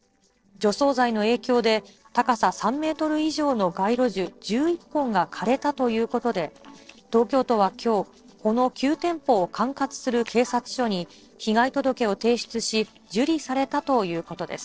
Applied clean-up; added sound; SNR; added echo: neural separator model SepFormer DNS4.